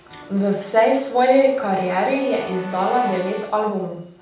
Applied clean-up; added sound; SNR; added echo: none; Keyboard (musical) / Brass instrument; 18 dB; reverberation time 0.5 s.